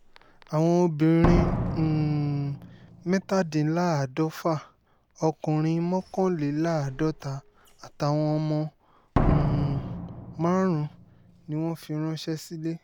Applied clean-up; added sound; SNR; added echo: none; Slam; 6 dB; none.